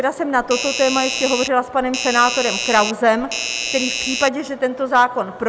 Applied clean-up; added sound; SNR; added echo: none; Doorbell; 5 dB; none.